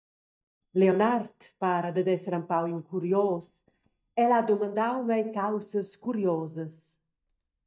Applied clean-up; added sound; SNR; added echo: neural mask model DeepFilterNet 3.